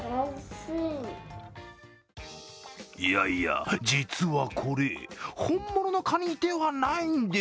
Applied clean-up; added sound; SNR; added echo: none; none; none; none.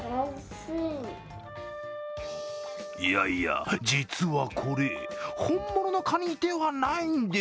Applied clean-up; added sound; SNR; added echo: none; Wind instrument, woodwind instrument; 11 dB; none.